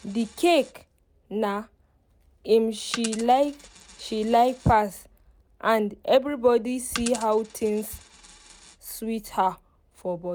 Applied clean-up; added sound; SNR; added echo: none; Coin (dropping); 19 dB; none.